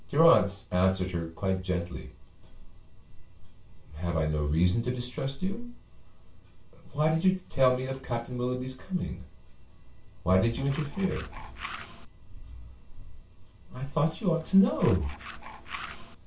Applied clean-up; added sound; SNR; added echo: none; Tools; 13 dB; reverberation time 0.2 s.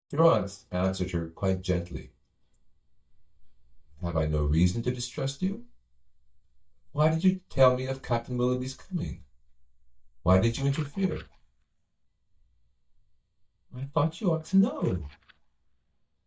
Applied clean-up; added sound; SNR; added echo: neural mask model DeepFilterNet 3.